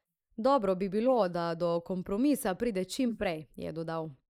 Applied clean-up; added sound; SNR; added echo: neural mask model Resemble Enhance denoiser.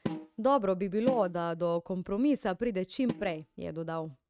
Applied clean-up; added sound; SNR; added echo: neural mask model RNNoise.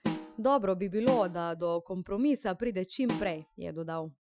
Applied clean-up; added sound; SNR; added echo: classical method Wiener filter.